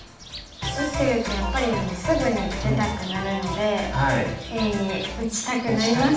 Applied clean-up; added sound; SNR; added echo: none; Bird; 18 dB; reverberation time 0.5 s.